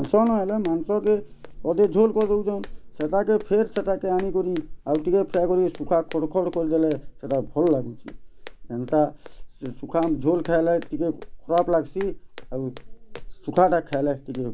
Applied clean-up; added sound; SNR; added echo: none; Walk, footsteps; 13 dB; none.